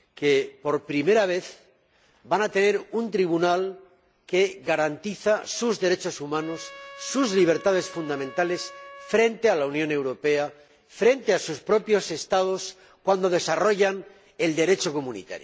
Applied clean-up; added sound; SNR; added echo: none; Trumpet; 19 dB; none.